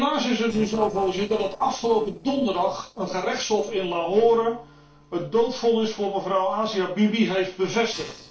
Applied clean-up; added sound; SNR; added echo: neural separator model SepFormer DNS4.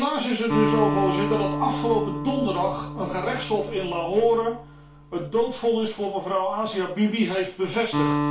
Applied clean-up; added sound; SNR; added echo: none; Acoustic guitar; 5 dB; reverberation time 0.3 s.